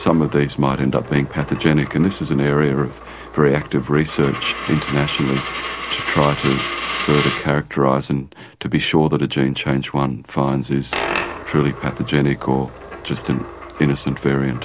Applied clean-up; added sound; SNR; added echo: none; Coin (dropping); 11 dB; none.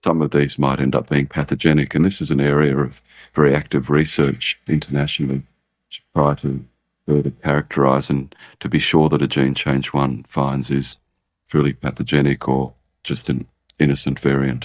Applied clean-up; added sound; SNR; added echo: neural mask model DeepFilterNet 3.